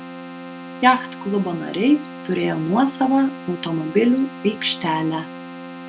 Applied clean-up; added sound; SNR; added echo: none; Keyboard (musical); 13 dB; none.